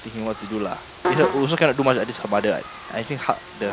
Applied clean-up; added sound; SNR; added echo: none; Buzz; 8 dB; none.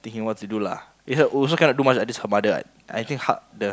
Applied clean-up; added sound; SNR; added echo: none; none; none; none.